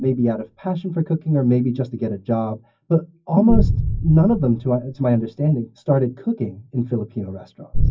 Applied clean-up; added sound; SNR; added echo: classical method WPE with log-MMSE.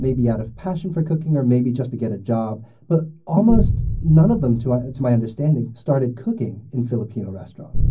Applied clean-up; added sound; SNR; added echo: none; Boom; 7 dB; reverberation time 0.4 s.